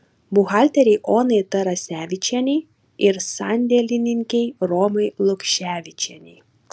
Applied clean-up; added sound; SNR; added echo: none; none; none; none.